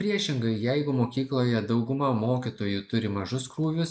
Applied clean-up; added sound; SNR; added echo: neural mask model Resemble Enhance denoiser.